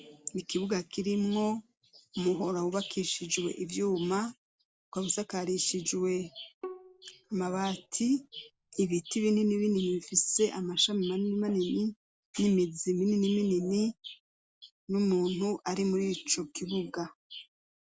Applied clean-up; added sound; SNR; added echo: none; Bowed string instrument; 19 dB; none.